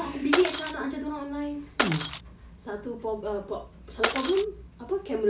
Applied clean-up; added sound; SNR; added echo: none; Shatter; -1 dB; none.